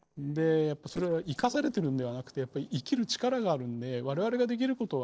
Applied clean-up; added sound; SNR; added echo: neural separator model SepFormer DNS4.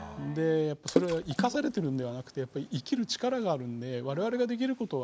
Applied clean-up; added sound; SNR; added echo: none; Water / Splash, splatter; 6 dB; none.